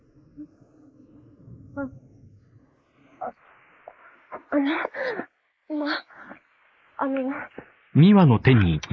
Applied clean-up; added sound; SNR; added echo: neural mask model Resemble Enhance denoiser.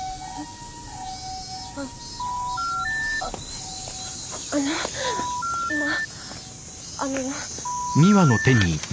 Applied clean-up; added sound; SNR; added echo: none; Telephone; 1 dB; none.